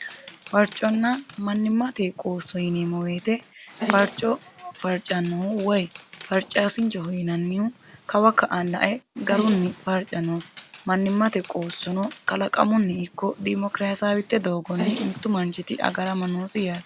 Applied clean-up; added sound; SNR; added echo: none; Dog; 15 dB; none.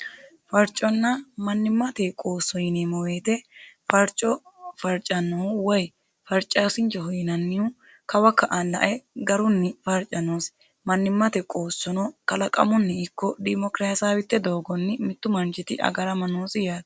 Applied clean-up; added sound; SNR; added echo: none; none; none; none.